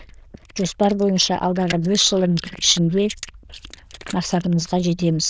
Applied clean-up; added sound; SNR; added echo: neural diffusion model UNIVERSE++.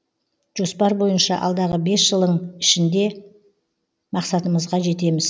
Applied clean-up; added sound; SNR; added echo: none; none; none; none.